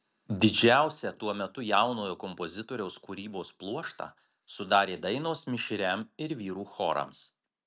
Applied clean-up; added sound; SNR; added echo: none; none; none; none.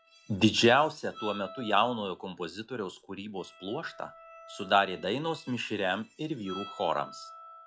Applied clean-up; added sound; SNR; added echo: classical method log-MMSE.